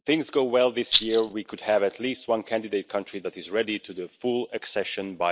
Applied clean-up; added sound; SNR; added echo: neural mask model DeepFilterNet 3.